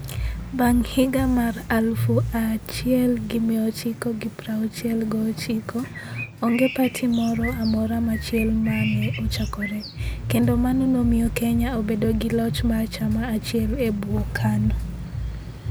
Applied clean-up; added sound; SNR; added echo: none; Bird; 14 dB; none.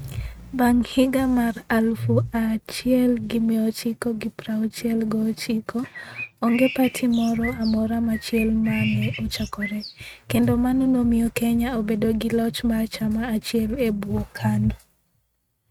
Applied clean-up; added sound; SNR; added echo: neural mask model RNNoise.